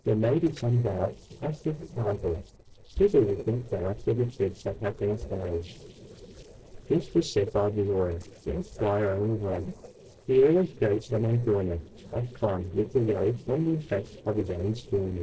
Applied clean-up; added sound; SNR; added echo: neural separator model SepFormer DNS4.